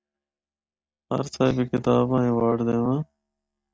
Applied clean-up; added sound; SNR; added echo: neural mask model DeepFilterNet 3.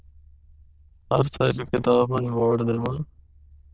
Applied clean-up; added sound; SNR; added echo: neural diffusion model UNIVERSE++.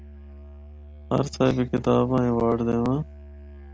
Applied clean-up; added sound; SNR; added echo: none; Musical instrument; 17 dB; none.